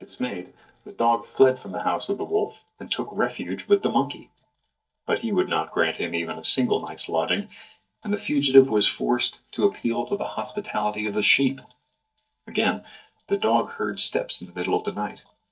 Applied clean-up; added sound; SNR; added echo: neural mask model DeepFilterNet 3.